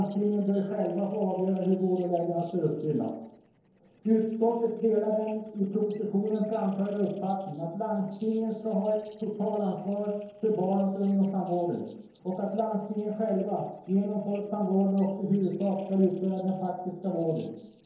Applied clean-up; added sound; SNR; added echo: neural separator model SepFormer DNS4.